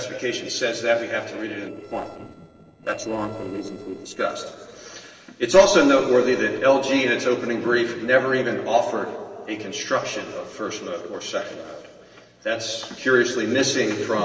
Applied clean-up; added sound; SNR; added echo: neural separator model SepFormer DNS4.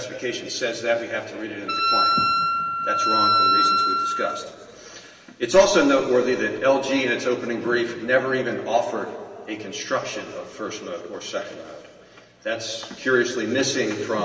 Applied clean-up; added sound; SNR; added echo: none; Wind instrument, woodwind instrument; -3 dB; reverberation time 2.4 s.